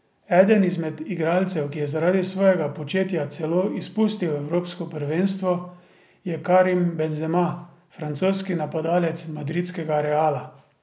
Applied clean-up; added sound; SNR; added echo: none; none; none; none.